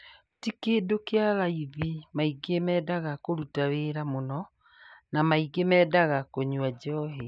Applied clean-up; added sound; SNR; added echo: none; none; none; none.